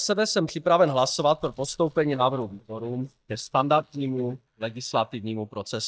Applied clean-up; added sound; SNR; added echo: neural mask model DeepFilterNet 3.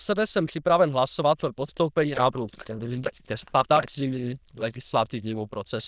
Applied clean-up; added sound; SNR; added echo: neural diffusion model UNIVERSE++.